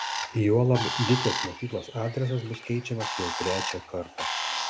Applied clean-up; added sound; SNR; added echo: none; Bird; 5 dB; none.